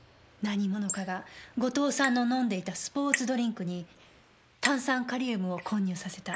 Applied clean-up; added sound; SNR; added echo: neural mask model Resemble Enhance denoiser.